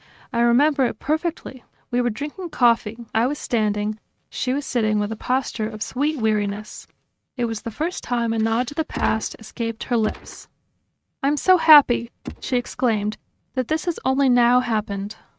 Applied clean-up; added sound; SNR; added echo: neural mask model RNNoise.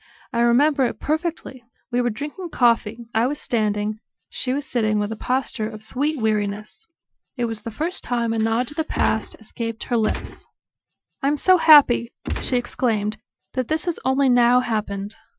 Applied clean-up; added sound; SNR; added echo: classical method Wiener filter.